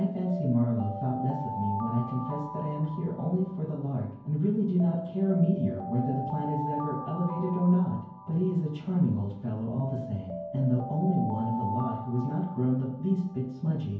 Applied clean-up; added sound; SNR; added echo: none; Alarm; 11 dB; reverberation time 0.9 s.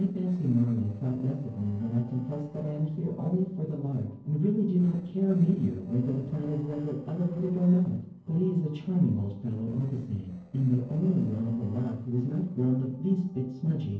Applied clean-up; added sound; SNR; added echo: neural separator model SepFormer DNS4.